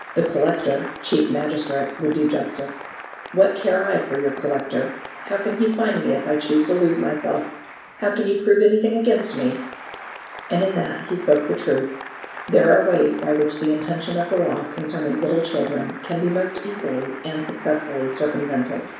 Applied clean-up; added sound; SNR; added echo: none; Applause; 15 dB; reverberation time 0.7 s.